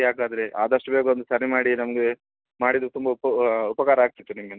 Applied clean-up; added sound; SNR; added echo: none; none; none; none.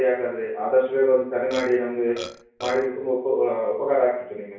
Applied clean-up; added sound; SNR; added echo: none; Burping, eructation; 14 dB; reverberation time 0.6 s.